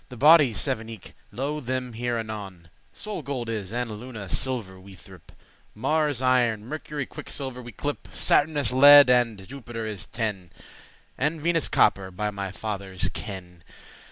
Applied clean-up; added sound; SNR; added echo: none; none; none; none.